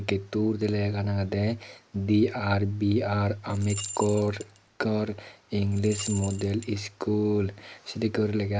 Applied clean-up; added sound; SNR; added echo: none; Rattle / Keys jangling; 14 dB; none.